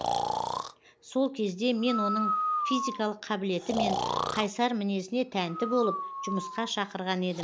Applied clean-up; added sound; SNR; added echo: none; Breathing; 3 dB; none.